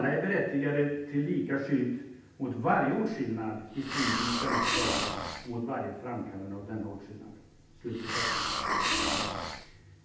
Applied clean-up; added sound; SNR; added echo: none; Hiss; 1 dB; reverberation time 0.9 s.